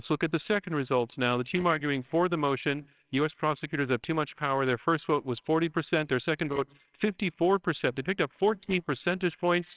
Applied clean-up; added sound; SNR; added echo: neural separator model SepFormer WHAMR!.